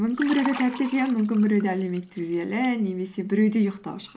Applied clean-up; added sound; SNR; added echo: none; Liquid; 17 dB; none.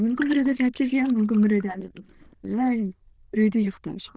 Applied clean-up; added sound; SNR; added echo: neural diffusion model UNIVERSE++.